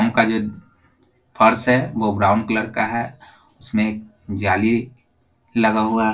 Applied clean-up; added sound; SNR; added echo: none; none; none; reverberation time 0.2 s.